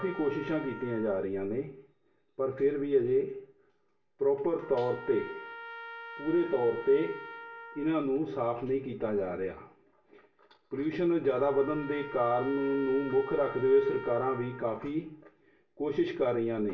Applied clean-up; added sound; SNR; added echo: none; Trumpet; 17 dB; reverberation time 0.2 s.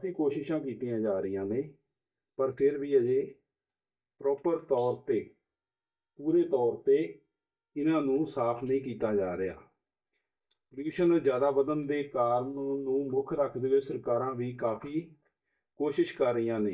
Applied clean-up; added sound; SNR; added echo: neural mask model DeepFilterNet 3.